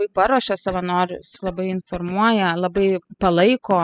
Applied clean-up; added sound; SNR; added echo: classical method spectral subtraction.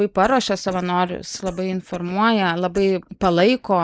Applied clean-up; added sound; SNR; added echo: neural mask model Resemble Enhance denoiser.